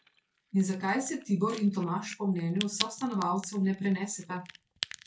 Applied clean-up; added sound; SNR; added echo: none; Crack; 10 dB; reverberation time 0.2 s.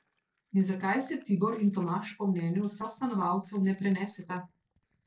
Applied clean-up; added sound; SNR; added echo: neural separator model SepFormer DNS4.